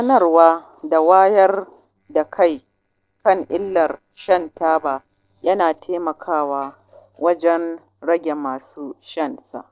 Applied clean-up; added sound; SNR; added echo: neural separator model SepFormer DNS4.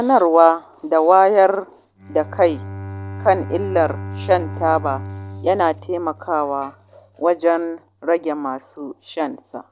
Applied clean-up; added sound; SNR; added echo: none; Bowed string instrument; 15 dB; none.